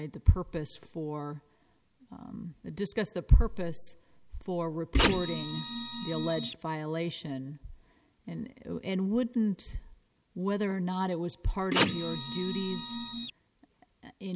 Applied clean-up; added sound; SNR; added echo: none; Printer; 0 dB; none.